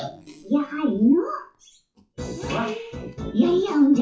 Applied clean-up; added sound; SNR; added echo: classical method WPE with log-MMSE.